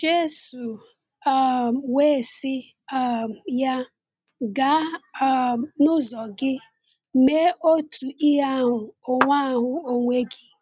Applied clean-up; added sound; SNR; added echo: neural mask model RNNoise.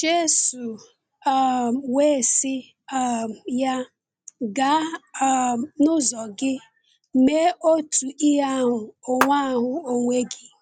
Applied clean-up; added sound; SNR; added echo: none; Clapping; 3 dB; none.